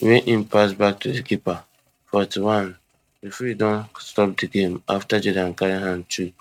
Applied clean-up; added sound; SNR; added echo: neural mask model RNNoise.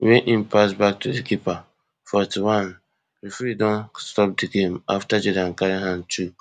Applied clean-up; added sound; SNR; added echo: none; none; none; none.